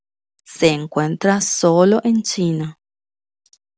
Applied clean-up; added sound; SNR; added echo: none; none; none; none.